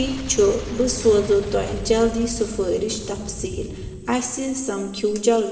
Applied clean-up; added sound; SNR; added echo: none; Boom; 12 dB; reverberation time 2.0 s.